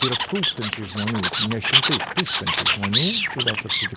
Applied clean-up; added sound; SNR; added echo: neural mask model Resemble Enhance denoiser.